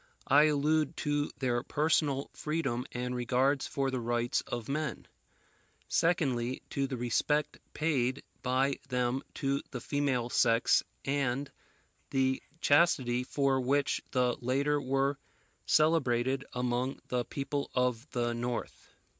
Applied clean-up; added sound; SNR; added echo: none; none; none; none.